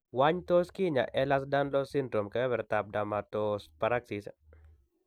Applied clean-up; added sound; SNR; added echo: none; none; none; none.